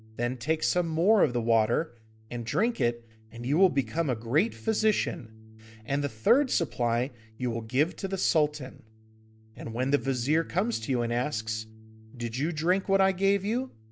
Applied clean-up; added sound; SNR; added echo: none; Bass guitar; 20 dB; none.